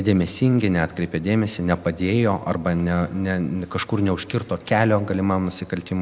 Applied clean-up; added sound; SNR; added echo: none; none; none; none.